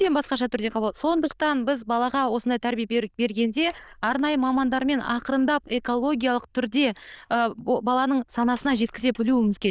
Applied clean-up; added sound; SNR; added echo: neural diffusion model UNIVERSE++.